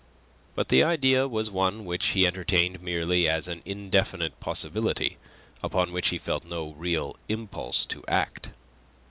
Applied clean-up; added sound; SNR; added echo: none; none; none; none.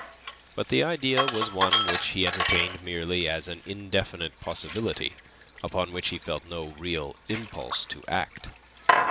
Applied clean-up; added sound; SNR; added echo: none; Sink (filling or washing); 1 dB; none.